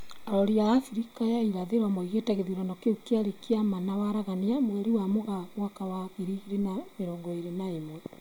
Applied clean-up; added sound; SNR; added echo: none; none; none; none.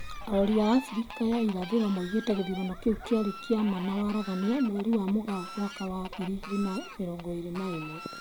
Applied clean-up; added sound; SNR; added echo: none; Fowl; 14 dB; none.